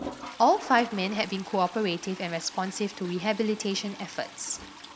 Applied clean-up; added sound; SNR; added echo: none; Toilet flush; 15 dB; none.